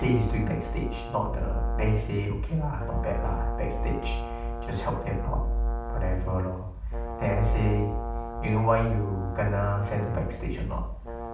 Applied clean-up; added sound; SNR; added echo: none; Brass instrument; 12 dB; reverberation time 0.5 s.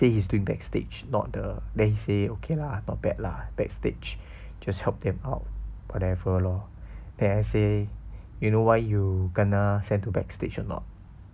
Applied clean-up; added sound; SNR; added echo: none; none; none; none.